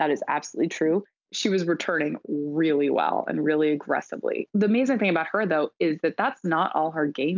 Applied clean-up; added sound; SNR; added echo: none; none; none; none.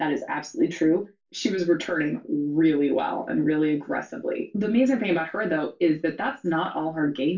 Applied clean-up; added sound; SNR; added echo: none; none; none; reverberation time 0.2 s.